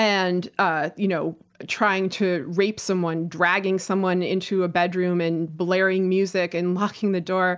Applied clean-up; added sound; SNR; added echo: none; none; none; none.